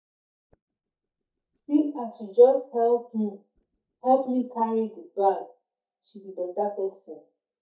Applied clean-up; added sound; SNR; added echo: neural mask model DeepFilterNet 3.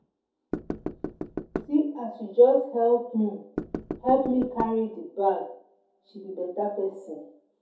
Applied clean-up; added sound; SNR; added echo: none; Knock / Wood; 7 dB; reverberation time 0.5 s.